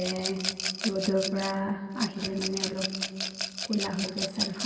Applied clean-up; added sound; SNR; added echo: none; Rattle / Glass; 4 dB; reverberation time 2.6 s.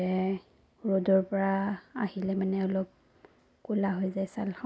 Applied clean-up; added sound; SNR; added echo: none; none; none; none.